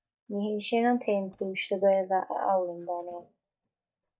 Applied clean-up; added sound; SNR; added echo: neural mask model DeepFilterNet 3.